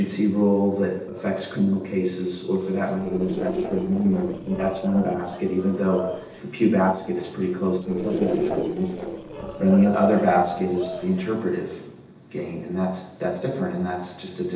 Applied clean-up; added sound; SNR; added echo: neural separator model SepFormer DNS4.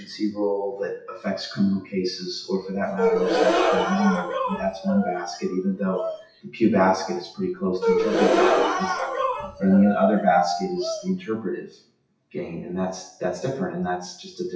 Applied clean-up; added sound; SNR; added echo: classical method WPE with log-MMSE.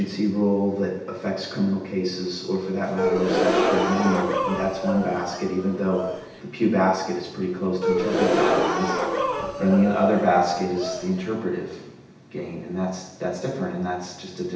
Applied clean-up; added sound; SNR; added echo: none; Gasp; 1 dB; reverberation time 0.9 s.